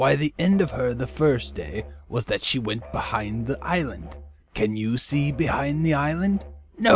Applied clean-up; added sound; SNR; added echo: none; Musical instrument; 17 dB; none.